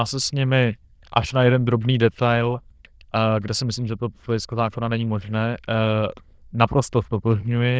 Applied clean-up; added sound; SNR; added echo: neural diffusion model UNIVERSE++.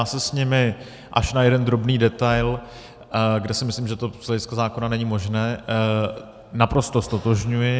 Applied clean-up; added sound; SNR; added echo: none; none; none; none.